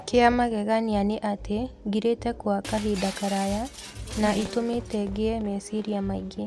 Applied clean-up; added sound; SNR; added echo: none; Shatter + Race car, auto racing / Accelerating, revving, vroom; 14 dB; none.